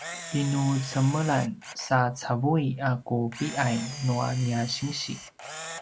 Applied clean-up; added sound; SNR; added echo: none; Camera; 14 dB; none.